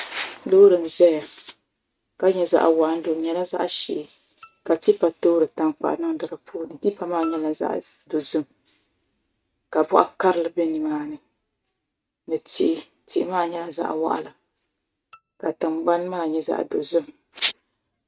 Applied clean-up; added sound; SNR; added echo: neural mask model RNNoise.